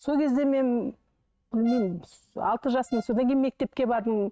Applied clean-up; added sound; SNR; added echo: neural mask model RNNoise.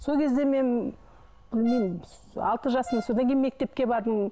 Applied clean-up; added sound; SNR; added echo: none; Brass instrument; 17 dB; none.